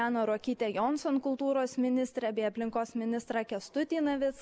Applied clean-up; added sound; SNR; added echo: none; none; none; none.